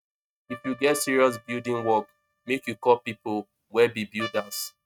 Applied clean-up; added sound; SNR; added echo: neural mask model RNNoise.